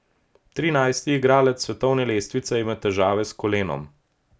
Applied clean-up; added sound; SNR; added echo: none; none; none; none.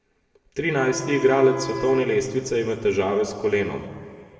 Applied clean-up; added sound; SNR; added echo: none; Wind instrument, woodwind instrument; 12 dB; reverberation time 2.0 s.